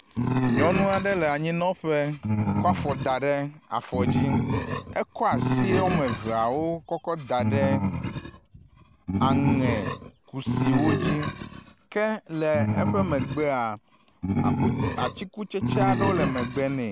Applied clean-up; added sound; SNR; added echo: none; Animal; 0 dB; none.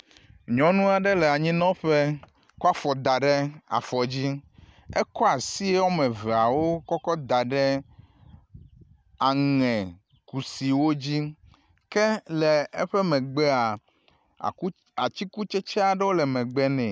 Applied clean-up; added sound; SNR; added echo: none; none; none; none.